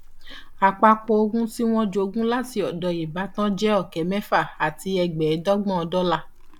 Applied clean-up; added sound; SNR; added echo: none; Livestock, farm animals, working animals; 19 dB; none.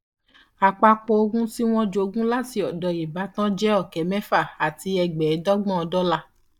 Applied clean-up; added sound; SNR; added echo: neural mask model DeepFilterNet 3.